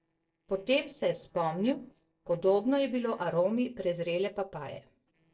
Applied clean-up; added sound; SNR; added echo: neural separator model SepFormer DNS4.